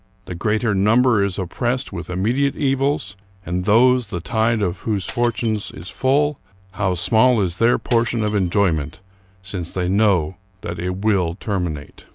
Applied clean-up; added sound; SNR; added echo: none; Shatter; 19 dB; none.